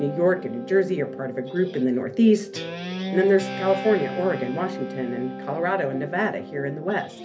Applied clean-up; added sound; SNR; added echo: none; Guitar; 10 dB; reverberation time 0.3 s.